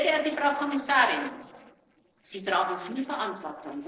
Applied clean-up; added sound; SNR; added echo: neural separator model SepFormer DNS4.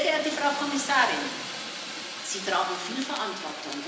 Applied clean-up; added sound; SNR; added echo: none; Fire; 8 dB; reverberation time 1.0 s.